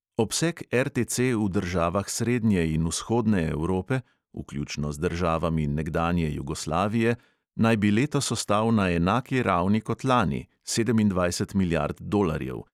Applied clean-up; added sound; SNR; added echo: none; none; none; none.